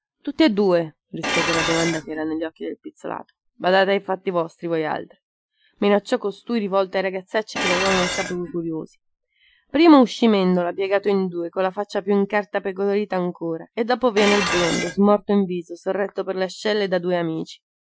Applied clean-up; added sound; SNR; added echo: classical method Wiener filter.